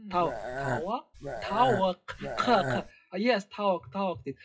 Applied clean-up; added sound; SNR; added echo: classical method WPE with log-MMSE.